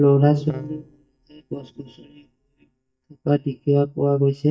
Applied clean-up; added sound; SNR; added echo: neural mask model DeepFilterNet 3.